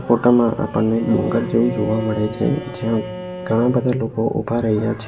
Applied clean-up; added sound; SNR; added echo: none; Bowed string instrument; 13 dB; reverberation time 0.7 s.